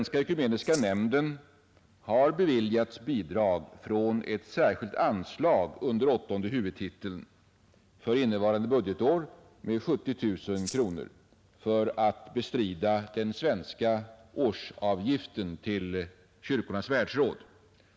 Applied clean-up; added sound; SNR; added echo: none; Rattle (instrument); 13 dB; none.